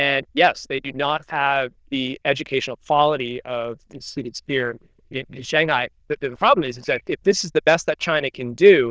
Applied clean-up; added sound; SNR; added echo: neural diffusion model UNIVERSE++.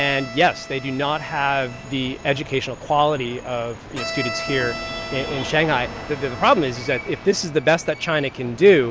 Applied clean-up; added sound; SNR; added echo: none; Bowed string instrument; 15 dB; none.